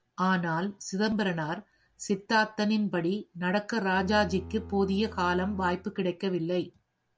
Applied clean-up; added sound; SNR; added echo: none; Bowed string instrument; 14 dB; none.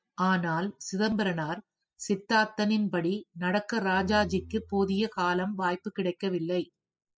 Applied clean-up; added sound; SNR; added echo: classical method spectral subtraction.